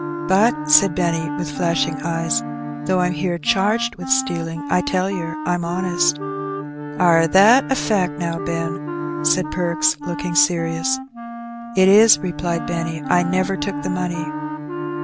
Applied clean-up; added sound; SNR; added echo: none; Bowed string instrument + Wind instrument, woodwind instrument; 7 dB; none.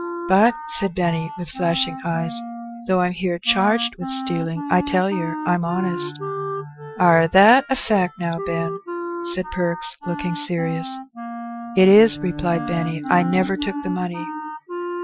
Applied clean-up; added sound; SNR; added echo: classical method Wiener filter.